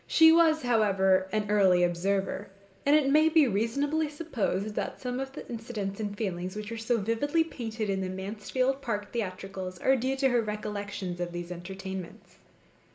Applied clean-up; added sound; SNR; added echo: none; none; none; reverberation time 1.9 s.